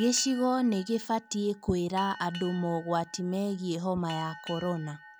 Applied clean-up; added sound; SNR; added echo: none; Boat, Water vehicle; 18 dB; none.